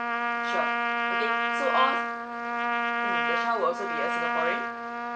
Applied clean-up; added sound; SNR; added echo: none; Trumpet; -5 dB; reverberation time 1.4 s.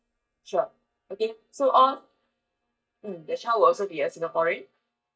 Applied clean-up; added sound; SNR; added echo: neural mask model DeepFilterNet 3.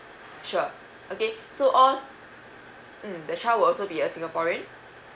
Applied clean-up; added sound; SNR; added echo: none; none; none; none.